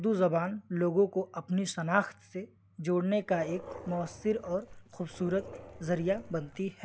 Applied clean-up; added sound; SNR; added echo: none; Dog; 15 dB; none.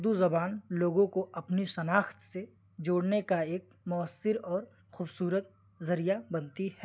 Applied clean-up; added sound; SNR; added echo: none; none; none; none.